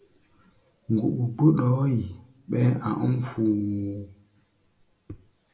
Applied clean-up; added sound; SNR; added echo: none; none; none; reverberation time 0.5 s.